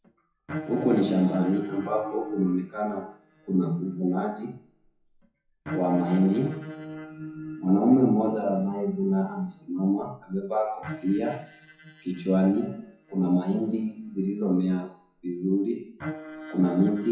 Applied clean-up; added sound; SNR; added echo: classical method WPE with log-MMSE.